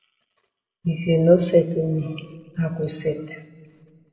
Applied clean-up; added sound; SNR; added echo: none; none; none; reverberation time 1.3 s.